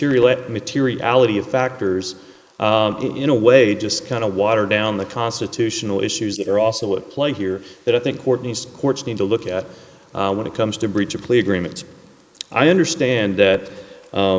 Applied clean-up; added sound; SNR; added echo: neural mask model Resemble Enhance denoiser.